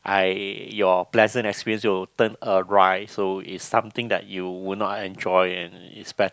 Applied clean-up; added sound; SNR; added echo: none; none; none; none.